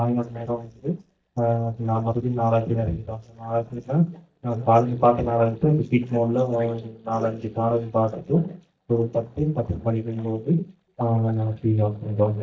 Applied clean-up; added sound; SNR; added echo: neural mask model DeepFilterNet 3.